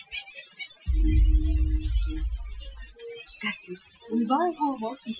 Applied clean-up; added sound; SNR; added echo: classical method Wiener filter.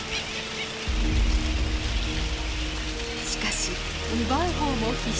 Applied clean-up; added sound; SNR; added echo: none; Rain; 10 dB; none.